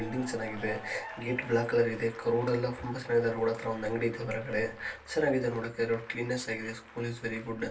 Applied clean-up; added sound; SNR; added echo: none; Applause / Cheering; 18 dB; reverberation time 0.2 s.